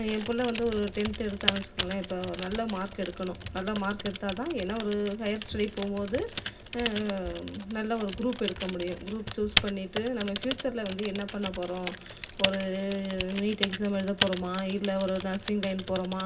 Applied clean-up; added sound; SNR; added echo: none; Typing; 5 dB; reverberation time 0.4 s.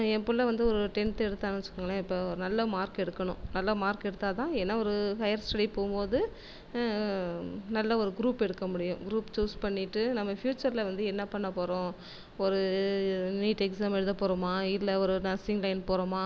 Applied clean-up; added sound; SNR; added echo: none; none; none; none.